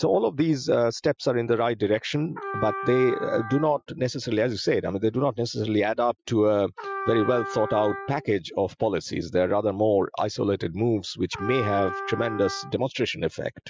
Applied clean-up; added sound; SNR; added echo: classical method Wiener filter.